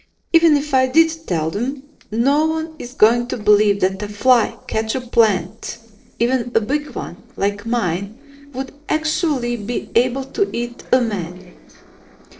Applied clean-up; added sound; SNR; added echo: neural separator model SepFormer DNS4.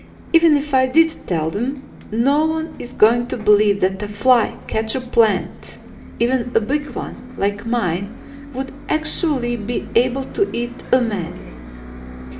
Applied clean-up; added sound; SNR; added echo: none; Bus; 16 dB; reverberation time 2.6 s.